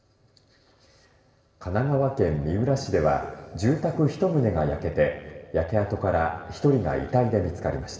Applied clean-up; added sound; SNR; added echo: none; none; none; reverberation time 2.2 s.